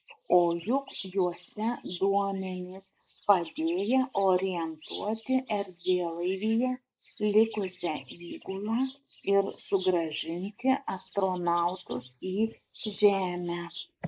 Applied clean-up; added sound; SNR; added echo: neural mask model Resemble Enhance denoiser.